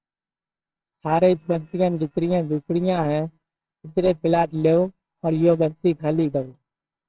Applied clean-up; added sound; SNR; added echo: neural separator model SepFormer WHAMR!.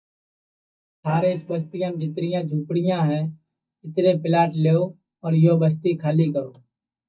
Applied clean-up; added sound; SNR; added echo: neural mask model DeepFilterNet 3.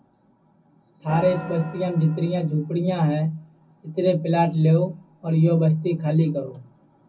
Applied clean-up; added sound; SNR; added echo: none; Organ; 16 dB; reverberation time 0.4 s.